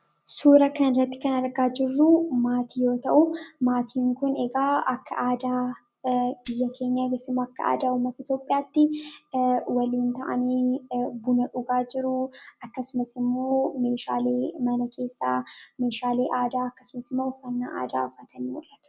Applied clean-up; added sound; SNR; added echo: none; Tambourine; 13 dB; none.